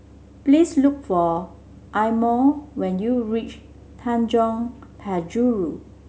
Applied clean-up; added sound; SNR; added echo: none; none; none; none.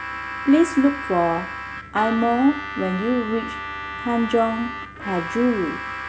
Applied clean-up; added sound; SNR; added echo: none; Harmonica; 9 dB; none.